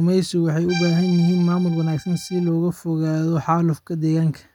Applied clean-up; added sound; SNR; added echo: neural mask model RNNoise.